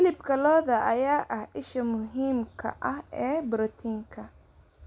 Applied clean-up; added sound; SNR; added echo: none; none; none; none.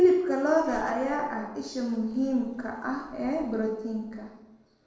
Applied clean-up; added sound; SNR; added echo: neural separator model SepFormer DNS4.